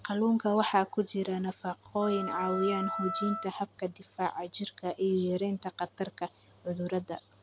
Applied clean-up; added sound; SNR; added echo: none; Wind instrument, woodwind instrument; 6 dB; none.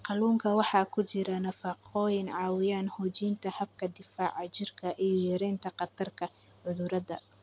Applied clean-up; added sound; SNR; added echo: none; none; none; none.